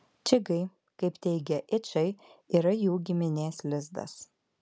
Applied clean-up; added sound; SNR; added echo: none; none; none; none.